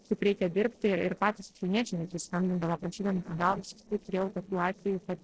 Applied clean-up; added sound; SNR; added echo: neural separator model SepFormer DNS4.